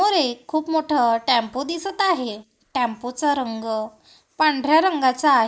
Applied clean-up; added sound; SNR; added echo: neural mask model Resemble Enhance denoiser.